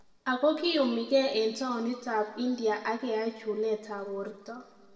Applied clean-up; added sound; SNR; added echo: none; none; none; reverberation time 1.5 s.